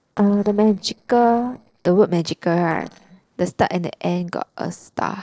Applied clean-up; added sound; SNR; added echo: neural separator model SepFormer DNS4.